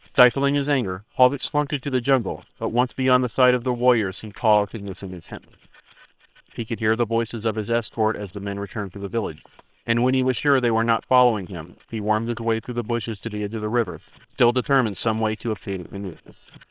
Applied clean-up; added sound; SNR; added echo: neural separator model SepFormer WHAM!.